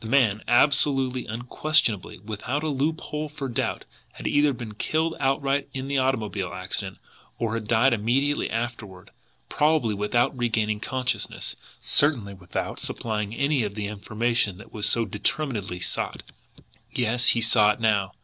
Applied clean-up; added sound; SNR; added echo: none; none; none; none.